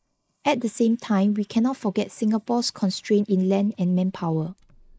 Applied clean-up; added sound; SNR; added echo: neural mask model Resemble Enhance denoiser.